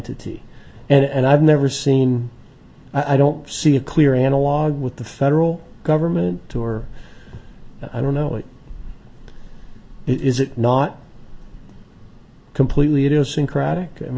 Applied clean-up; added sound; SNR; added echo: none; none; none; none.